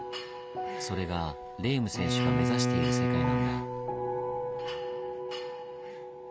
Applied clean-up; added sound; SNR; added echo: none; Bowed string instrument; -4 dB; none.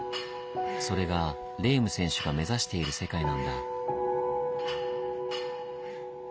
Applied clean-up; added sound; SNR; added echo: none; none; none; none.